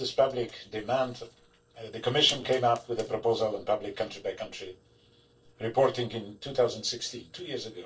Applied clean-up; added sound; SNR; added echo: neural separator model SepFormer DNS4.